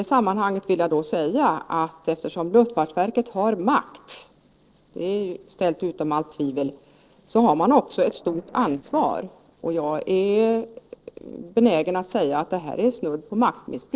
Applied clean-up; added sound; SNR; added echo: neural separator model SepFormer DNS4.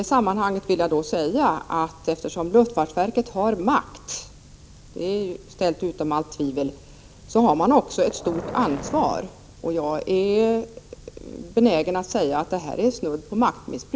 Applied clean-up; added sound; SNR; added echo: none; Boom; 13 dB; none.